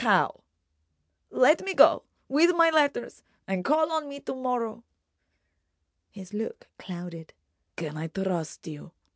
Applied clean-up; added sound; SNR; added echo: none; none; none; none.